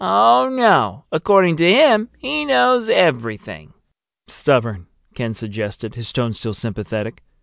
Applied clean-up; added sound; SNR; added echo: none; none; none; none.